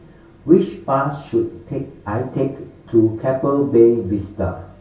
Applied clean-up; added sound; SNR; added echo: none; none; none; reverberation time 0.2 s.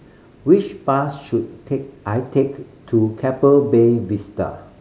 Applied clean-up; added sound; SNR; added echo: none; none; none; none.